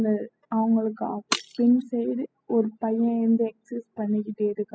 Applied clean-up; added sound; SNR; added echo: classical method spectral subtraction.